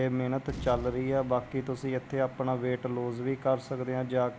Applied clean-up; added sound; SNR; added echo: none; Boom; 17 dB; none.